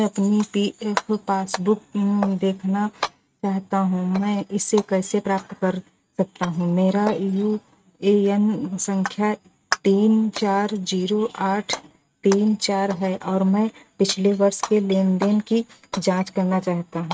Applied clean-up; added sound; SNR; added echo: neural mask model RNNoise.